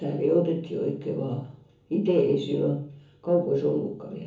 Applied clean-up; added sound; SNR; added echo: none; none; none; reverberation time 0.7 s.